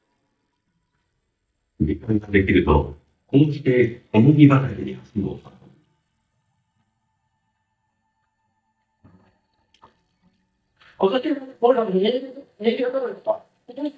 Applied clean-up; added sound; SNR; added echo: neural mask model DeepFilterNet 3.